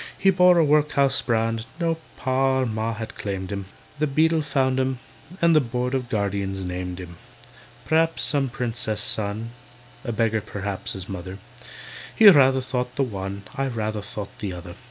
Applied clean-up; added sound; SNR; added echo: none; none; none; none.